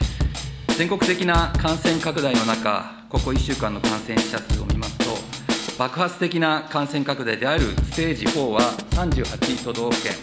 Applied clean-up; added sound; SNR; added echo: none; Drum kit; 0 dB; none.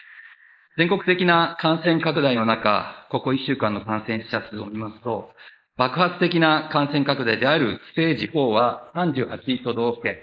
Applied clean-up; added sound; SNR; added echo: neural mask model Resemble Enhance denoiser.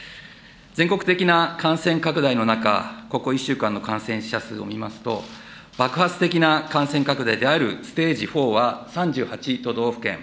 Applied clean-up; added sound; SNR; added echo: none; none; none; none.